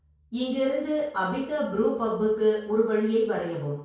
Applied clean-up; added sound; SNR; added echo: none; none; none; reverberation time 0.5 s.